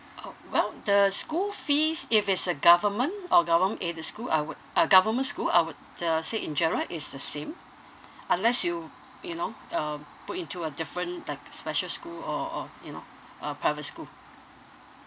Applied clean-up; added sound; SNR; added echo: none; none; none; none.